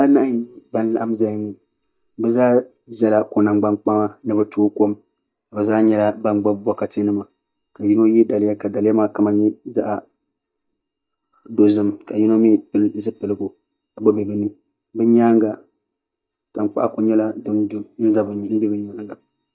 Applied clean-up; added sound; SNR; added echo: neural mask model DeepFilterNet 3.